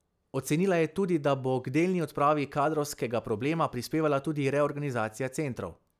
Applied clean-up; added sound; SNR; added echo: none; none; none; none.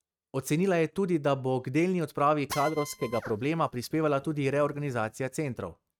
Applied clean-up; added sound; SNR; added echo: neural mask model RNNoise.